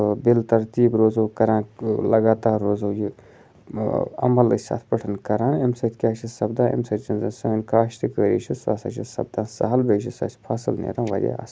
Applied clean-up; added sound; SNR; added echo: none; none; none; none.